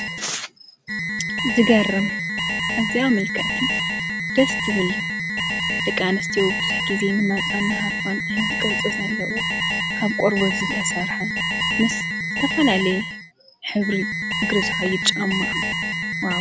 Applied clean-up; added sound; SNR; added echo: none; Alarm; 0 dB; none.